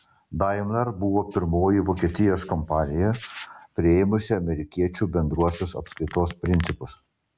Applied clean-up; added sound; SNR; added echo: none; none; none; none.